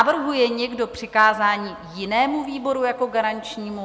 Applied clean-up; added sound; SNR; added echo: none; none; none; none.